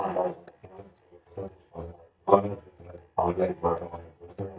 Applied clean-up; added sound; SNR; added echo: neural mask model DeepFilterNet 3.